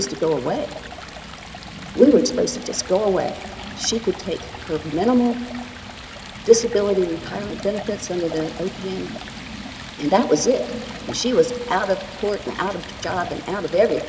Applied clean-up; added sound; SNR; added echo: none; Stream; 13 dB; none.